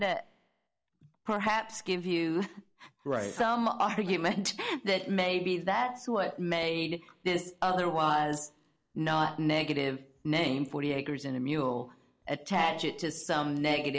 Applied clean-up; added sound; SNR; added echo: none; none; none; none.